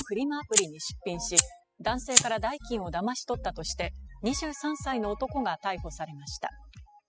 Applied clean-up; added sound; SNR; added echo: classical method spectral subtraction.